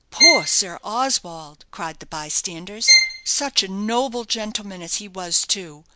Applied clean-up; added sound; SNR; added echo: none; Bowed string instrument; -5 dB; none.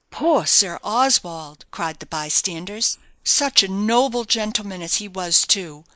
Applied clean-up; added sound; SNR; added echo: neural mask model Resemble Enhance denoiser.